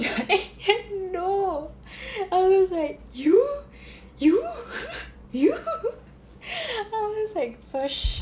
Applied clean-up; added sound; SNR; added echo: none; none; none; none.